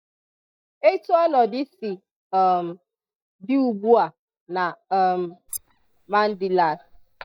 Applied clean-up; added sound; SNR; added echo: neural mask model DeepFilterNet 3.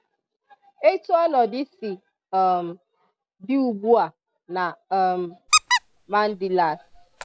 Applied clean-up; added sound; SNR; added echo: none; Squeak; 0 dB; none.